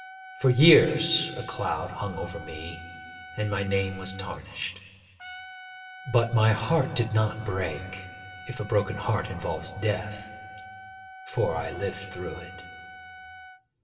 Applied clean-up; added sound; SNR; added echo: none; Trumpet; 16 dB; reverberation time 1.9 s.